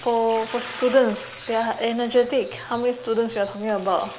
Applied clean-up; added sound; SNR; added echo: none; Liquid; 18 dB; none.